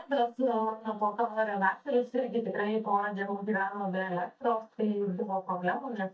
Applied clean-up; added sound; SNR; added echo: neural mask model DeepFilterNet 3.